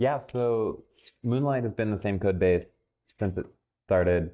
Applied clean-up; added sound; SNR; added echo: neural mask model DeepFilterNet 3.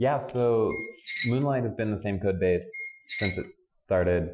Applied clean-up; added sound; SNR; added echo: classical method Wiener filter.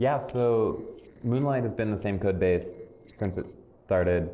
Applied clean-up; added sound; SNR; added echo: neural separator model SepFormer DNS4.